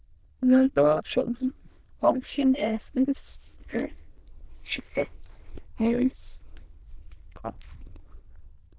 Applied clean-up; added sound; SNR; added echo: neural diffusion model UNIVERSE++.